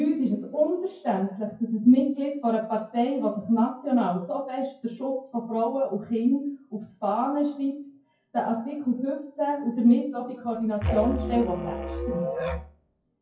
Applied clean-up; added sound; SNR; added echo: classical method WPE with log-MMSE.